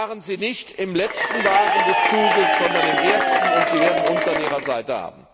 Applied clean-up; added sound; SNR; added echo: none; Applause / Crowd / Cheering; -5 dB; none.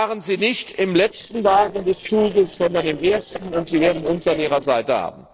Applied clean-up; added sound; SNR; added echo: neural separator model SepFormer DNS4.